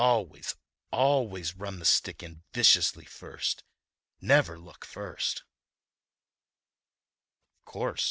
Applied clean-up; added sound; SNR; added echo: none; none; none; none.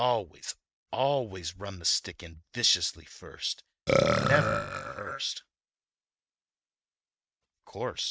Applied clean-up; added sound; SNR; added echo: neural mask model RNNoise.